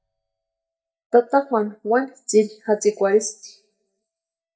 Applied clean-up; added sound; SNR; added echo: neural mask model DeepFilterNet 3.